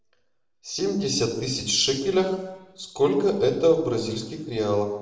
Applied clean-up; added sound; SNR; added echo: none; none; none; reverberation time 0.9 s.